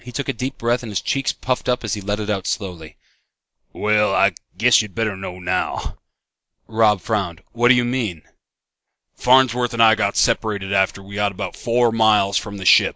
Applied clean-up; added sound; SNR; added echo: none; none; none; none.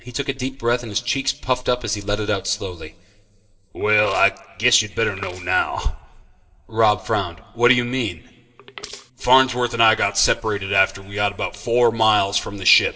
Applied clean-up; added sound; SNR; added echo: neural separator model SepFormer DNS4.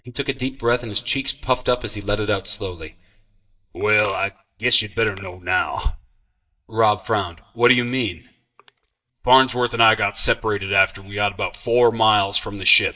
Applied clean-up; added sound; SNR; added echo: neural mask model DeepFilterNet 3.